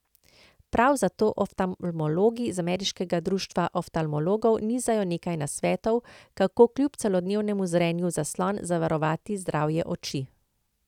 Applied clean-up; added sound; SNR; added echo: none; none; none; none.